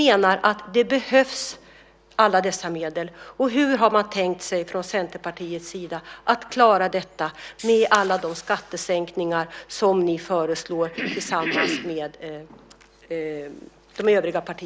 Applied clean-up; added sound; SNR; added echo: none; none; none; none.